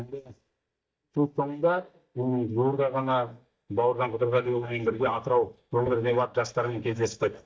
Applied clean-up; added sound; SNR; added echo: neural mask model DeepFilterNet 3.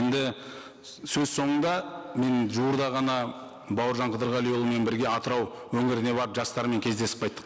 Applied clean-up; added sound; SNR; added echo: none; none; none; none.